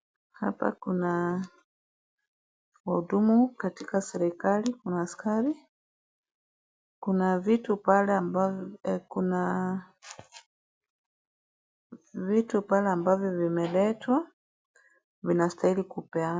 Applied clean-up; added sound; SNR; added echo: none; none; none; none.